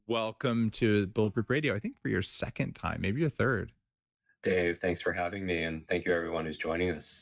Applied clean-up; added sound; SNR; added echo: neural mask model DeepFilterNet 3.